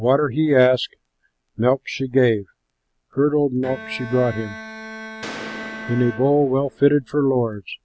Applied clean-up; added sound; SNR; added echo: none; Bowed string instrument + Gunshot, gunfire; 14 dB; none.